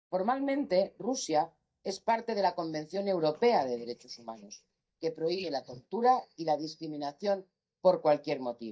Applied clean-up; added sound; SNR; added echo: neural mask model DeepFilterNet 3.